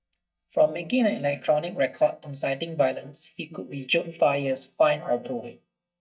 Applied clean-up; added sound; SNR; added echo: neural mask model DeepFilterNet 3.